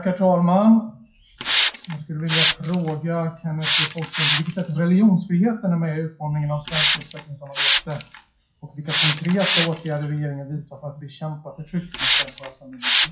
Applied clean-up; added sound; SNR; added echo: classical method WPE with log-MMSE.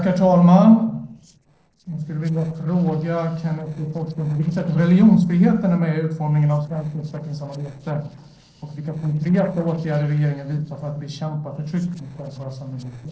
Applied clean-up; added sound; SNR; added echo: neural separator model SepFormer DNS4.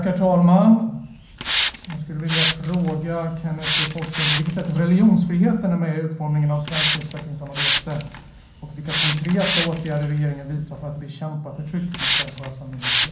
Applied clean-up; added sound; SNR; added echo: none; Hiss; 1 dB; reverberation time 0.6 s.